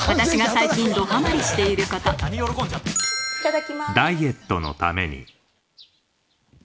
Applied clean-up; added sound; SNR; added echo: none; none; none; none.